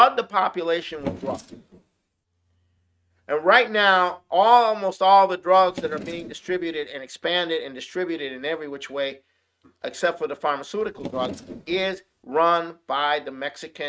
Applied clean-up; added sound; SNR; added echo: neural mask model RNNoise.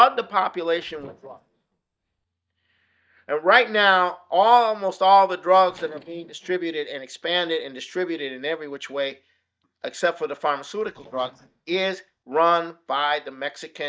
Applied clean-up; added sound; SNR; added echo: neural mask model DeepFilterNet 3.